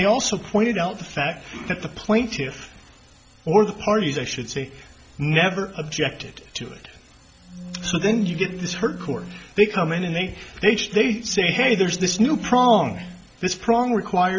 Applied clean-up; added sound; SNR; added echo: none; Wind instrument, woodwind instrument; 14 dB; none.